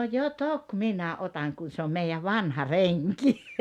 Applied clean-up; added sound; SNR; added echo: none; none; none; none.